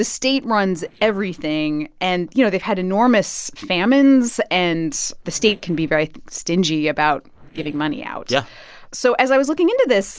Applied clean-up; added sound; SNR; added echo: neural separator model SepFormer DNS4.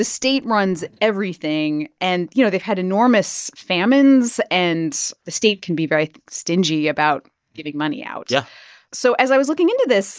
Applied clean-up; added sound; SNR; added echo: neural mask model DeepFilterNet 3.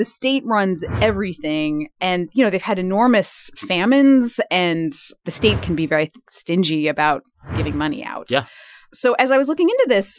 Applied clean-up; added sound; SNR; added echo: classical method Wiener filter.